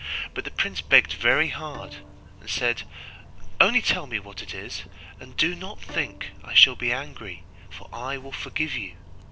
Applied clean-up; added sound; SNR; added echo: none; Bowed string instrument + Bus; 17 dB; none.